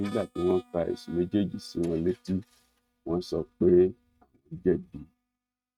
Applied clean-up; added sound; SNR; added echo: neural mask model RNNoise.